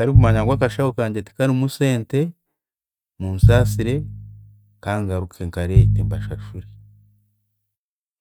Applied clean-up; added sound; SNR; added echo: neural mask model RNNoise.